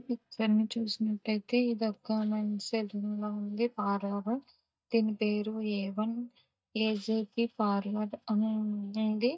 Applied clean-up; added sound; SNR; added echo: neural mask model DeepFilterNet 3.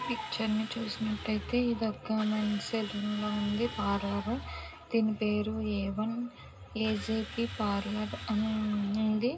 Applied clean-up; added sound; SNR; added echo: none; Drill; 16 dB; reverberation time 0.2 s.